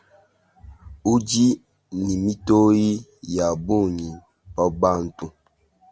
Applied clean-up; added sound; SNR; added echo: none; none; none; none.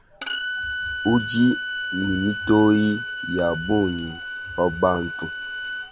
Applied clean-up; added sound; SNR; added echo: none; Bowed string instrument; 7 dB; none.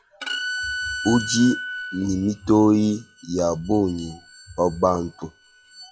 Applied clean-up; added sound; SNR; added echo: classical method log-MMSE.